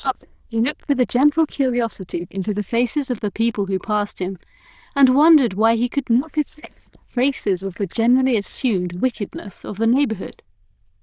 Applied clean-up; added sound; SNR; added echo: neural diffusion model UNIVERSE++.